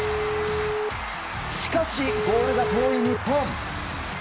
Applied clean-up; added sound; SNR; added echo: none; Telephone; 4 dB; none.